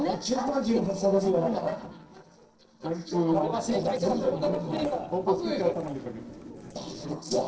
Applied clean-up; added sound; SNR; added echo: neural separator model SepFormer DNS4.